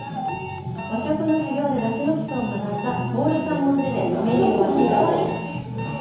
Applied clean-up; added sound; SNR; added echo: none; Alarm; 16 dB; reverberation time 1.0 s.